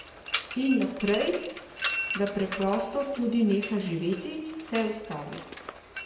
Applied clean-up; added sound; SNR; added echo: none; Mechanisms; 8 dB; reverberation time 1.0 s.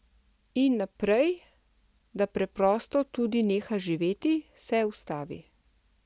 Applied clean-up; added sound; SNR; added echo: none; none; none; none.